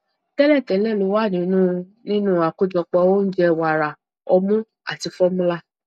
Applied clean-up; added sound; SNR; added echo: none; none; none; none.